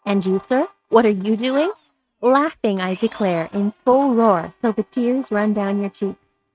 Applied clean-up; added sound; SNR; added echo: neural mask model RNNoise.